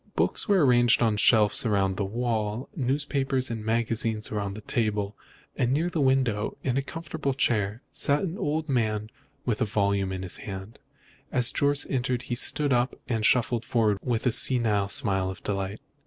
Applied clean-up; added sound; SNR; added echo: none; none; none; none.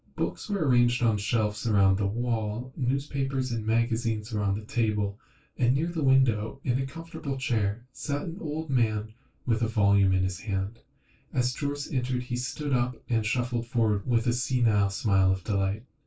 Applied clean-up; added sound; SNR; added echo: none; none; none; reverberation time 0.2 s.